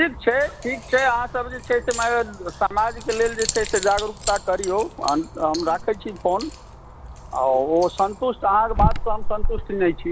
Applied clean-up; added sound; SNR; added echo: none; Keys jangling; 6 dB; none.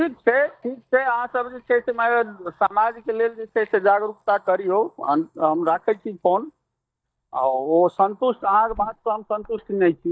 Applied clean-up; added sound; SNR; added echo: neural mask model DeepFilterNet 3.